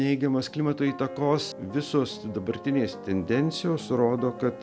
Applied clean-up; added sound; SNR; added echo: none; none; none; none.